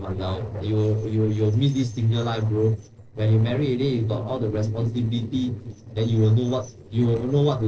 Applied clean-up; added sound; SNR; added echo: neural separator model SepFormer DNS4.